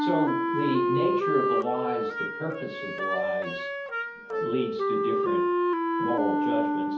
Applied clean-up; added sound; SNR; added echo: none; Wind instrument, woodwind instrument; -5 dB; reverberation time 0.5 s.